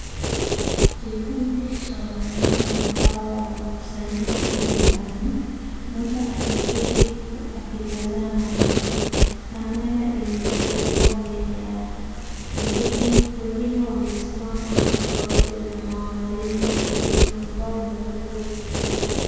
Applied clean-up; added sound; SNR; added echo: none; Domestic sounds, home sounds; -4 dB; reverberation time 2.2 s.